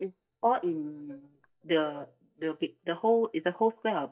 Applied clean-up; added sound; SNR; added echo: neural mask model DeepFilterNet 3.